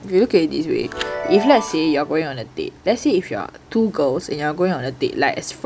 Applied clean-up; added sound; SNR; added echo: none; Chime; 12 dB; none.